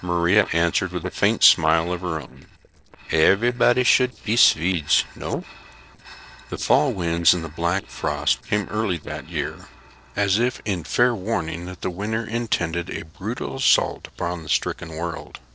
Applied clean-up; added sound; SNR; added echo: neural separator model SepFormer DNS4.